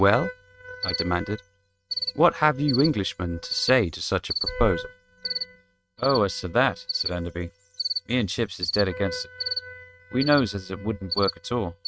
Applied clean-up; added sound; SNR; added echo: neural mask model RNNoise.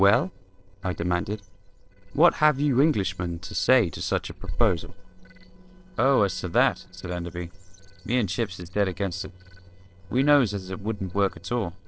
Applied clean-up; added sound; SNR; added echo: neural separator model SepFormer DNS4.